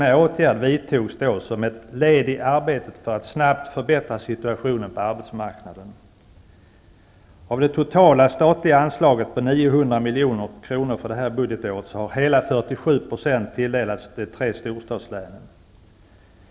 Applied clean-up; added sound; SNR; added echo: none; none; none; none.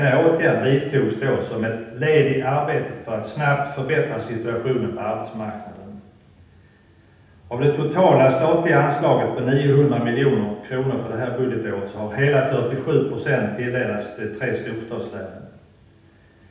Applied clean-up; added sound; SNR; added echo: none; none; none; reverberation time 0.9 s.